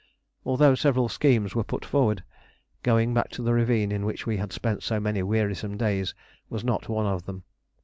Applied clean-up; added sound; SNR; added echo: none; none; none; none.